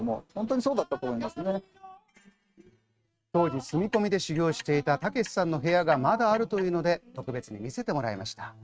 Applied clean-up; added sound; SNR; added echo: neural mask model RNNoise.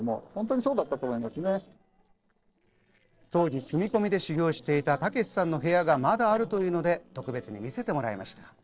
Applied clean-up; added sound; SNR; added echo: neural separator model SepFormer DNS4.